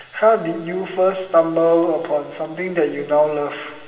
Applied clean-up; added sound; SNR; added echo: none; none; none; reverberation time 1.7 s.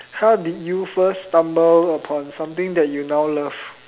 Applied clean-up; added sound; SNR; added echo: none; none; none; none.